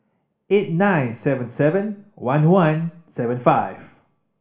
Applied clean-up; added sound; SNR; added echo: none; none; none; reverberation time 0.4 s.